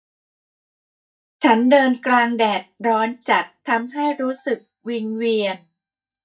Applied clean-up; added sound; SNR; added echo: neural mask model DeepFilterNet 3.